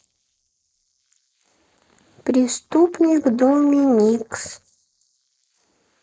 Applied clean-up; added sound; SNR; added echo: neural mask model Resemble Enhance denoiser.